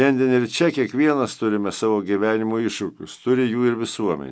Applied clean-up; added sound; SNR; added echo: none; none; none; none.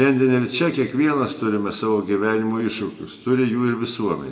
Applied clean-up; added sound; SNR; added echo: none; none; none; reverberation time 1.2 s.